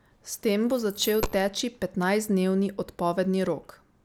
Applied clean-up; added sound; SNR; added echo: none; Coin (dropping); 11 dB; none.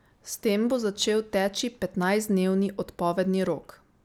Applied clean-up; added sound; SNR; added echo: none; none; none; none.